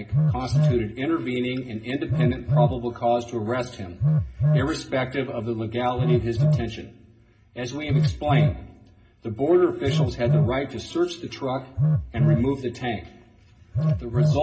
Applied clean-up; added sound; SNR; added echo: none; Telephone; -2 dB; reverberation time 0.4 s.